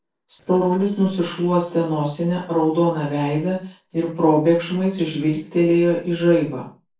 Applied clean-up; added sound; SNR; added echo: neural separator model SepFormer DNS4.